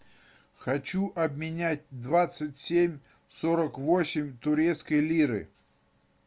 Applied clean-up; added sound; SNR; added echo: none; none; none; none.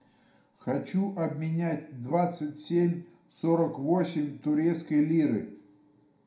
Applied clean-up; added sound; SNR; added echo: none; none; none; reverberation time 0.4 s.